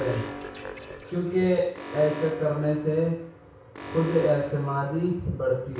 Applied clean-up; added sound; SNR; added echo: none; Alarm; 13 dB; reverberation time 0.6 s.